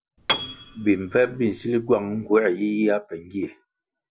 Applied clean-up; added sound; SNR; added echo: none; Piano; 9 dB; none.